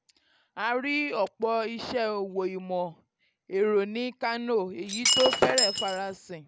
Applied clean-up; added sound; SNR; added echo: none; Shatter; -3 dB; none.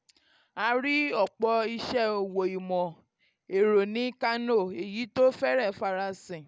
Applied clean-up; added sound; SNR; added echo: none; none; none; none.